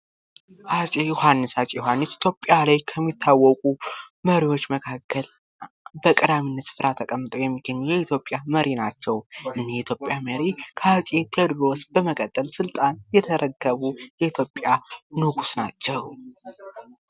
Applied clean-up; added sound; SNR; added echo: none; none; none; none.